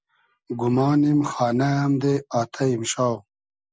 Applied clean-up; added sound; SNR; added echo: none; none; none; none.